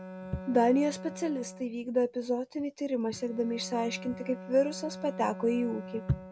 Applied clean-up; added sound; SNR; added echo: none; Bowed string instrument; 13 dB; none.